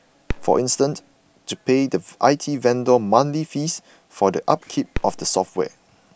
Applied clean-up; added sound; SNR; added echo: none; Fireworks; 15 dB; none.